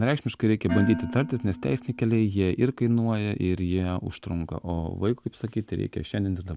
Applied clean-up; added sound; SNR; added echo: none; Dishes, pots, and pans; 14 dB; none.